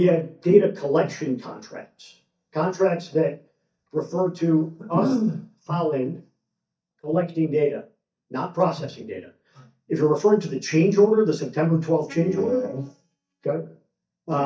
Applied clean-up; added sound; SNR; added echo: neural mask model DeepFilterNet 3.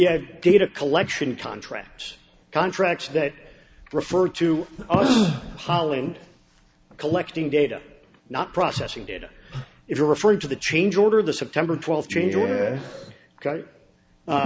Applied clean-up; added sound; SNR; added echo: none; none; none; none.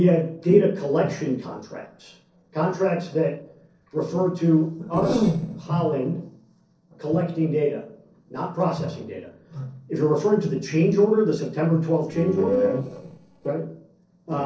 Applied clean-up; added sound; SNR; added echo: neural separator model SepFormer DNS4.